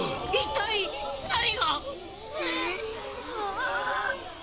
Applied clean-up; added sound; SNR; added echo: none; none; none; none.